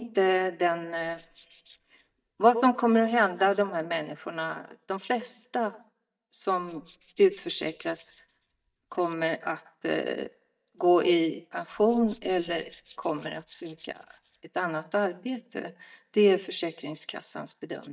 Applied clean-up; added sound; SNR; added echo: neural mask model DeepFilterNet 3.